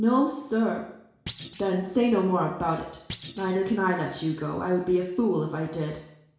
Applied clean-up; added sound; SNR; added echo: none; Thump, thud; 14 dB; reverberation time 0.7 s.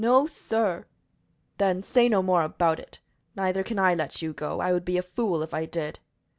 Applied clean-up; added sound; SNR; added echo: none; none; none; none.